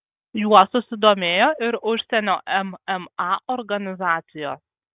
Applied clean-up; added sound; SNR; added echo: none; none; none; none.